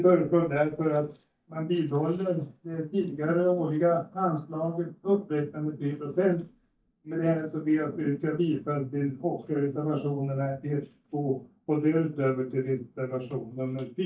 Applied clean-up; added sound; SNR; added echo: neural mask model DeepFilterNet 3.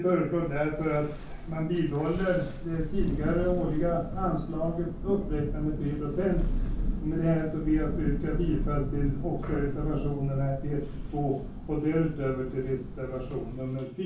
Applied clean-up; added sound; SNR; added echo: none; Thunder; 3 dB; reverberation time 0.3 s.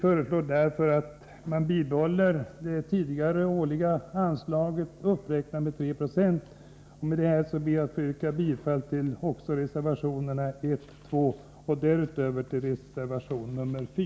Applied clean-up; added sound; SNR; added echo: none; none; none; none.